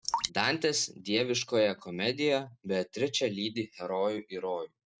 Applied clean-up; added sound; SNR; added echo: none; Drip; 9 dB; none.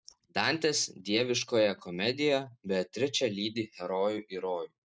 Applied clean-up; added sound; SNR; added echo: neural mask model DeepFilterNet 3.